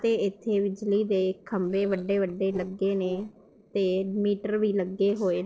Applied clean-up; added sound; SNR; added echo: neural separator model SepFormer DNS4.